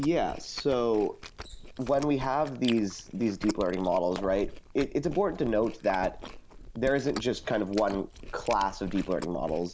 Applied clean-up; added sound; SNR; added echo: none; Chewing, mastication; 13 dB; none.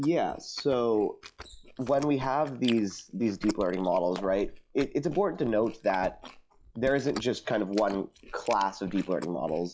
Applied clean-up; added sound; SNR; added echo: classical method log-MMSE.